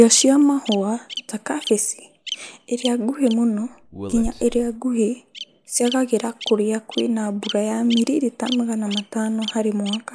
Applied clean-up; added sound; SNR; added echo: neural mask model Resemble Enhance denoiser.